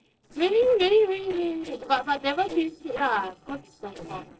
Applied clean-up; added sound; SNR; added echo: neural separator model SepFormer DNS4.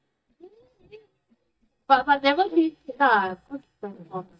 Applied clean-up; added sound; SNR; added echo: neural mask model DeepFilterNet 3.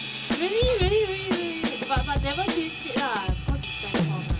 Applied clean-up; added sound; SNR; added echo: none; Drum / Drum kit; -1 dB; reverberation time 0.2 s.